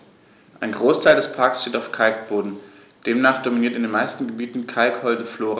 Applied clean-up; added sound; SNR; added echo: none; none; none; none.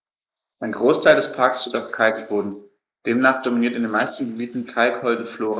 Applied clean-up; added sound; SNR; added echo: neural mask model Resemble Enhance denoiser.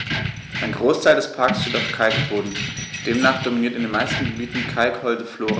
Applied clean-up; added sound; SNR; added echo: none; Keys jangling; 6 dB; none.